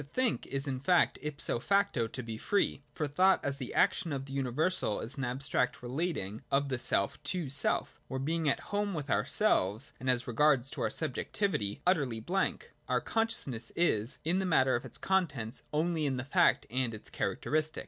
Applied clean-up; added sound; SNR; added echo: none; none; none; none.